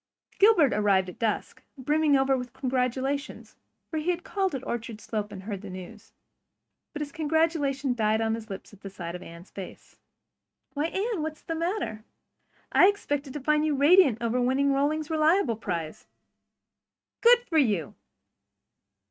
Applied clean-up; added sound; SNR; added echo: neural mask model RNNoise.